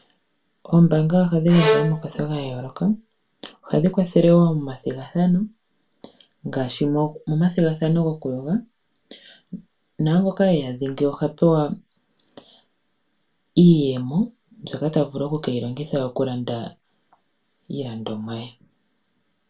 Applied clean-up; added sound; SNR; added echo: none; Bowed string instrument; 4 dB; reverberation time 0.2 s.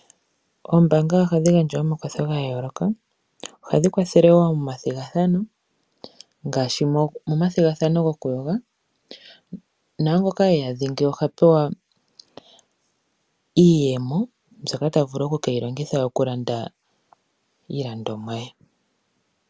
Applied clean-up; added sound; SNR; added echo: none; none; none; none.